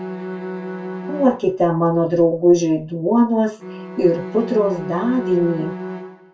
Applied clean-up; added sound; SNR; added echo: none; Bowed string instrument; 12 dB; reverberation time 0.2 s.